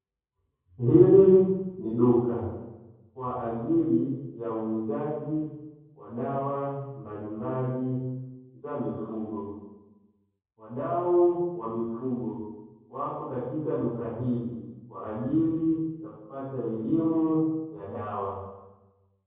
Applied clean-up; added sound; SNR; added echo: none; none; none; reverberation time 1.3 s.